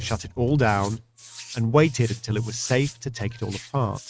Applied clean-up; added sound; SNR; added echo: neural mask model RNNoise.